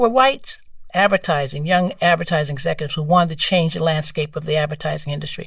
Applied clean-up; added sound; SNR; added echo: none; none; none; none.